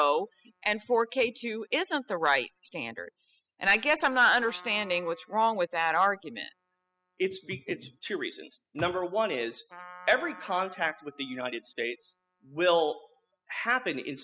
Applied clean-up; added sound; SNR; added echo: classical method spectral subtraction.